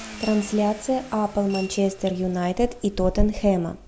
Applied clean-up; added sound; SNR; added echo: none; Coin (dropping) / Glass + Car; 19 dB; none.